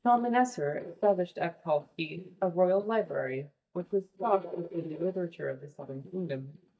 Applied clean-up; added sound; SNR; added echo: neural mask model DeepFilterNet 3.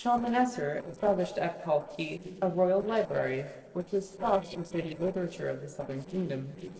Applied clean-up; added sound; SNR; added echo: neural separator model SepFormer DNS4.